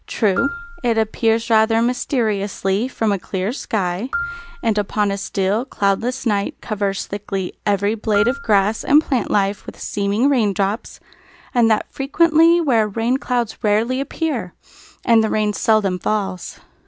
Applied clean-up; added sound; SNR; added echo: none; Marimba, xylophone; 13 dB; none.